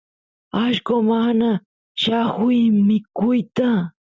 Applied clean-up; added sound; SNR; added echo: none; none; none; none.